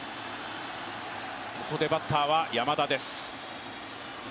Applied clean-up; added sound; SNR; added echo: none; none; none; none.